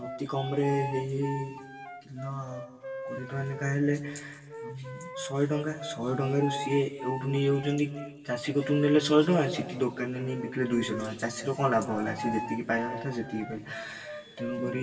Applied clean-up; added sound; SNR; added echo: none; Wind instrument, woodwind instrument; 11 dB; reverberation time 1.9 s.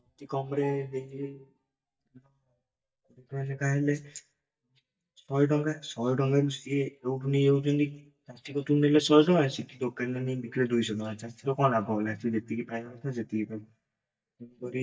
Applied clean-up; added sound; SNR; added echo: neural mask model DeepFilterNet 3.